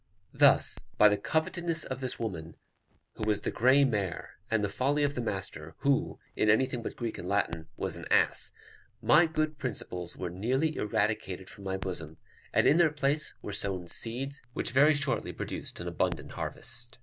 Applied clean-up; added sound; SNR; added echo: none; Crackle; 18 dB; none.